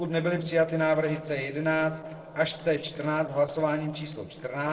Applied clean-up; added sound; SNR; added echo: neural separator model SepFormer DNS4.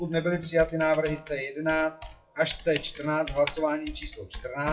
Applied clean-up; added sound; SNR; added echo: classical method WPE with log-MMSE.